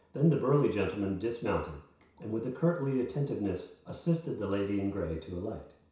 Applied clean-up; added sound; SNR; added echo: none; none; none; reverberation time 0.6 s.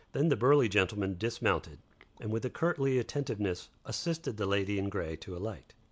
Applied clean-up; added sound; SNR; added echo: none; none; none; none.